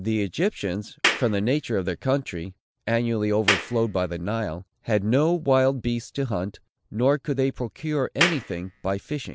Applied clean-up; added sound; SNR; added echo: none; Clapping; 4 dB; none.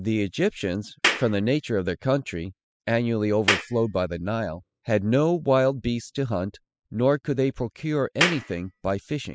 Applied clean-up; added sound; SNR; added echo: classical method spectral subtraction.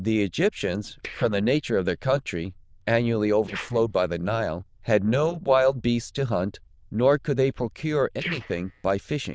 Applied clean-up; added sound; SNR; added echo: neural diffusion model UNIVERSE++.